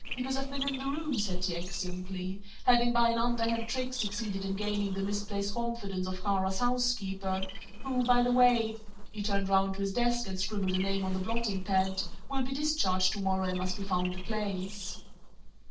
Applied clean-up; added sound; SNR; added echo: neural separator model SepFormer DNS4.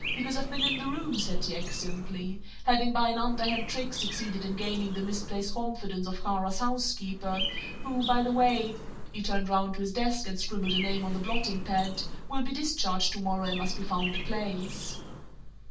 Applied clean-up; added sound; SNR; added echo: none; Chirp, tweet; 11 dB; reverberation time 0.3 s.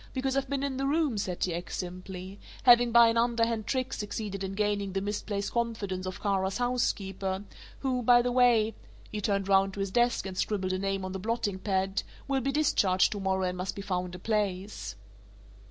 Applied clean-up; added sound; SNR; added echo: none; none; none; none.